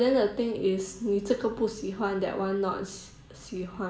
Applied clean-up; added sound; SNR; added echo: none; none; none; reverberation time 0.5 s.